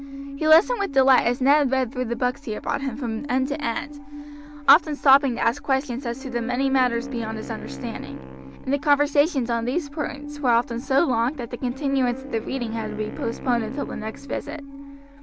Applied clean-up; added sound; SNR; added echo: none; Musical instrument + Wind instrument, woodwind instrument; 12 dB; none.